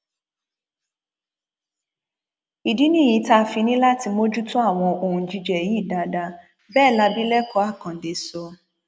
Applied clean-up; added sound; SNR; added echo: none; Bird; 19 dB; none.